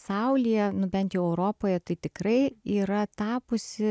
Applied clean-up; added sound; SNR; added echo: none; none; none; none.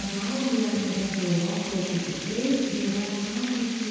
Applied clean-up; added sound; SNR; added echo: none; Water; 9 dB; reverberation time 2.0 s.